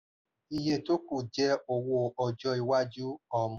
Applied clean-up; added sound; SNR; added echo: none; none; none; none.